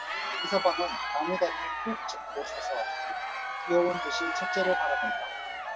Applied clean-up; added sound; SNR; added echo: none; Crowd + Wind instrument, woodwind instrument; 0 dB; none.